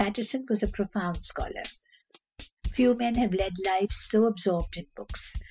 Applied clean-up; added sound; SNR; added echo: classical method spectral subtraction.